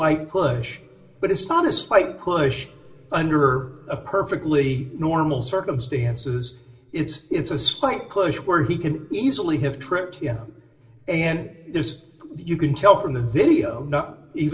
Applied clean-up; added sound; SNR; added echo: none; none; none; reverberation time 1.4 s.